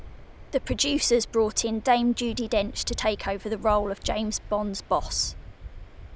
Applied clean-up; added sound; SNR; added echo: none; Waves, surf; 12 dB; none.